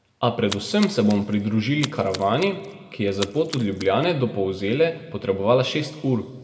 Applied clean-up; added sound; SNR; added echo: none; Splash, splatter; 15 dB; reverberation time 1.4 s.